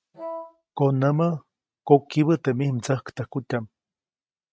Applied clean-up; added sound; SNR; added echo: neural mask model RNNoise.